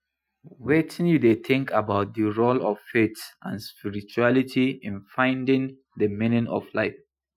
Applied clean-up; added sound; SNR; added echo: classical method Wiener filter.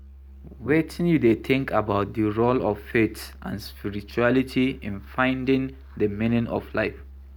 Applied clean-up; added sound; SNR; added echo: none; Musical instrument; 19 dB; none.